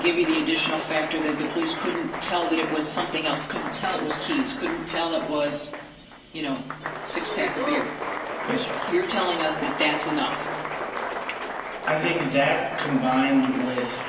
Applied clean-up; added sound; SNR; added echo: none; Applause; 6 dB; reverberation time 0.3 s.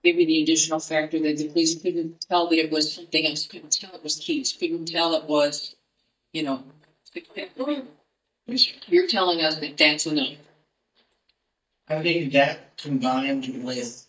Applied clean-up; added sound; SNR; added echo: neural mask model DeepFilterNet 3.